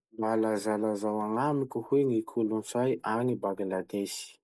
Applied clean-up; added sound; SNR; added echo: neural mask model Resemble Enhance denoiser.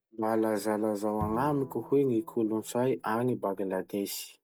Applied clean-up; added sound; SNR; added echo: none; Bowed string instrument; 16 dB; none.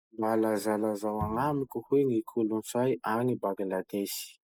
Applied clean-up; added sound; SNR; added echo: classical method spectral subtraction.